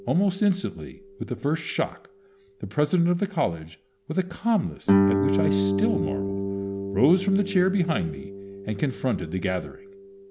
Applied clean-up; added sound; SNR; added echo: none; Guitar; 3 dB; none.